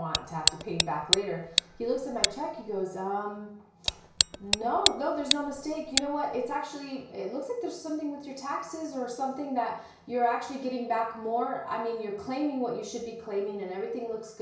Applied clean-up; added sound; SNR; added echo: none; Tick; -2 dB; reverberation time 0.6 s.